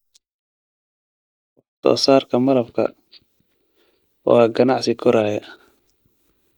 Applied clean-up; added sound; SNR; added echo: neural mask model DeepFilterNet 3.